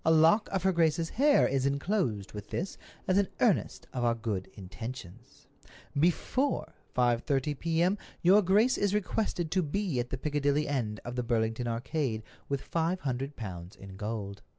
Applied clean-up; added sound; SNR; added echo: none; none; none; none.